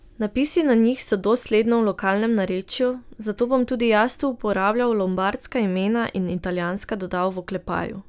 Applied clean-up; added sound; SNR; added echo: none; none; none; none.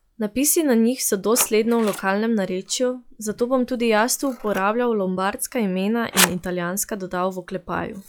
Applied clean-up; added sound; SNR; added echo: classical method log-MMSE.